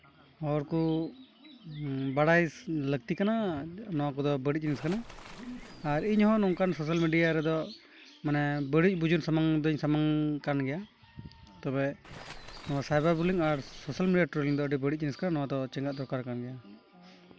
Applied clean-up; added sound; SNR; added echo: none; Waves, surf; 18 dB; none.